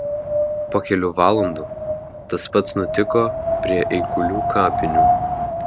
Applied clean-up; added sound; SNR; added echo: none; Wind; 0 dB; none.